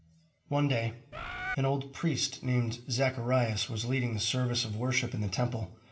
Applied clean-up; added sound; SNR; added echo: none; Bird; 5 dB; reverberation time 0.7 s.